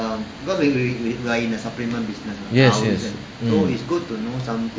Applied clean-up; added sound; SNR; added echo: none; none; none; none.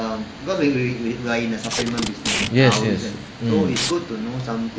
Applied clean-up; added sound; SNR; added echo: none; Packing tape, duct tape; 7 dB; none.